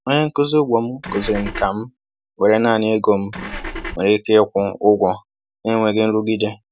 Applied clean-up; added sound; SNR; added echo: none; Engine / Car; 9 dB; none.